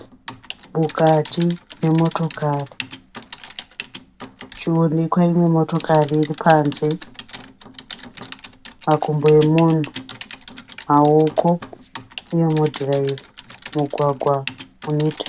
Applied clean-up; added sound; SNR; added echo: none; Typing; 17 dB; none.